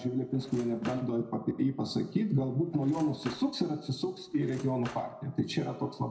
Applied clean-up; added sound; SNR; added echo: none; Cutlery, silverware / Drawer open or close; 17 dB; reverberation time 0.7 s.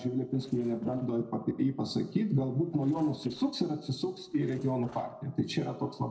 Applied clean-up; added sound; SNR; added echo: neural separator model SepFormer DNS4.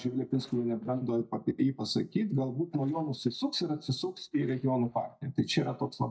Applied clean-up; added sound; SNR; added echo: neural mask model DeepFilterNet 3.